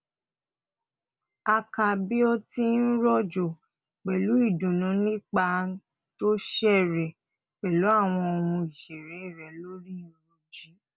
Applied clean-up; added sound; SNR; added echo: none; none; none; none.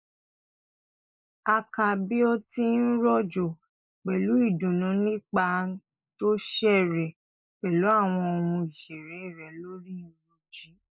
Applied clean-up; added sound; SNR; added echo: neural mask model Resemble Enhance denoiser.